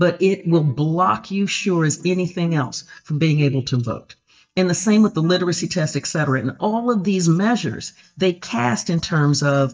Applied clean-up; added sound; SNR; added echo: neural mask model DeepFilterNet 3.